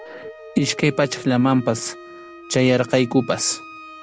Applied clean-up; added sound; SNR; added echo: none; Dog + Wind instrument, woodwind instrument; 17 dB; none.